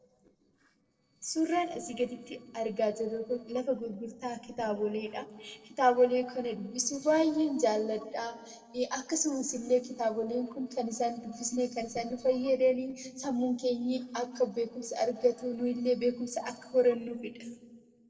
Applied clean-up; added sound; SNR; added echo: neural separator model SepFormer DNS4.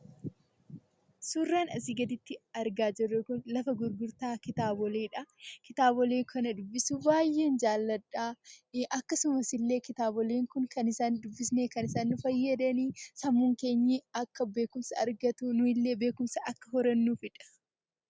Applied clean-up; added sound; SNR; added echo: none; none; none; none.